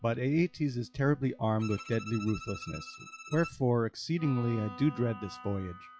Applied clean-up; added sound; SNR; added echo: classical method log-MMSE.